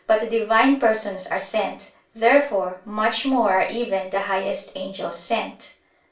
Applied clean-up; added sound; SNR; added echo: none; none; none; reverberation time 0.4 s.